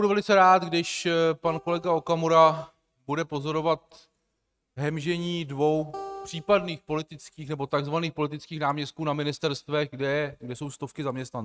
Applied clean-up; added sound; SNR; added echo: neural mask model RNNoise.